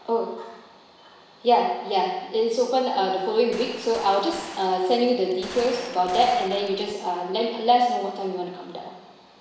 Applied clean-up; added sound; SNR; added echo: none; Gunshot, gunfire; 14 dB; reverberation time 1.0 s.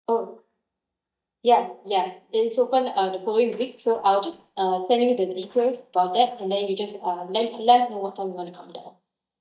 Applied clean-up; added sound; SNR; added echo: neural mask model DeepFilterNet 3.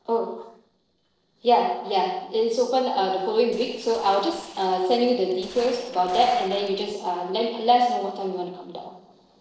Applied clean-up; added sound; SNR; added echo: neural separator model SepFormer DNS4.